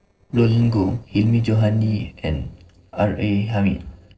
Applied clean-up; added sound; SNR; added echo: neural separator model SepFormer DNS4.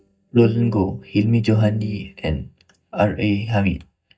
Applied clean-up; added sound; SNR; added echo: neural mask model DeepFilterNet 3.